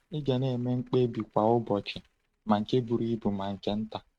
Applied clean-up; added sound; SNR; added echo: neural mask model RNNoise.